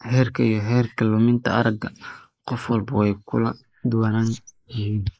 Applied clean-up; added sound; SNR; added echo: neural mask model Resemble Enhance denoiser.